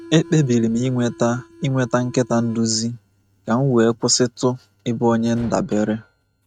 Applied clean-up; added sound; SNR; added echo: neural mask model RNNoise.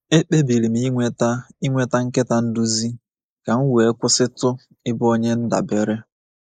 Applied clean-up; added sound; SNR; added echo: neural mask model Resemble Enhance denoiser.